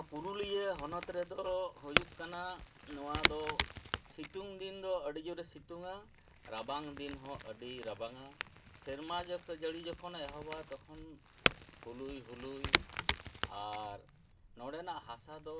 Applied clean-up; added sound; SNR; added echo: none; Crack / Crackle; -3 dB; reverberation time 0.2 s.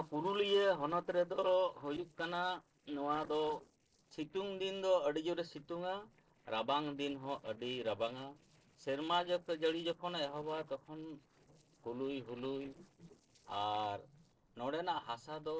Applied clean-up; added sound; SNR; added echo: neural separator model SepFormer DNS4.